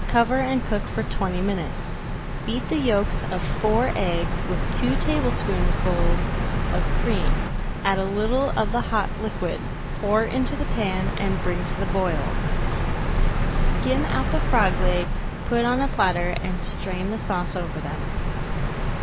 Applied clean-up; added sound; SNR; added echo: none; Bird vocalization, bird call, bird song; -2 dB; none.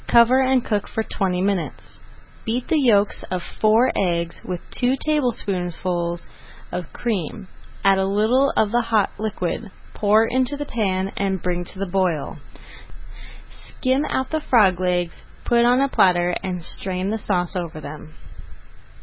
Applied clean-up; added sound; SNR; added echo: none; none; none; none.